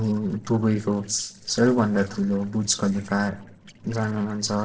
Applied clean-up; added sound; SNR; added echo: neural separator model SepFormer DNS4.